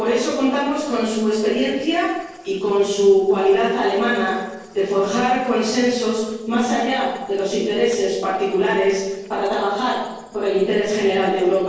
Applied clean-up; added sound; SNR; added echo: neural separator model SepFormer DNS4.